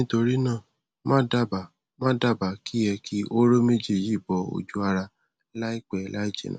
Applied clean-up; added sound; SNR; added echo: none; none; none; none.